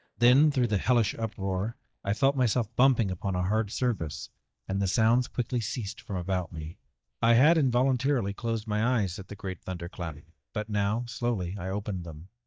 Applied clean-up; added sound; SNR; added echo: neural mask model DeepFilterNet 3.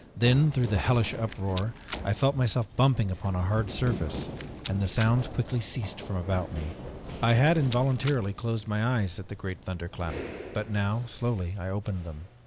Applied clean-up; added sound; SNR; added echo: none; Run + Rattle; 12 dB; none.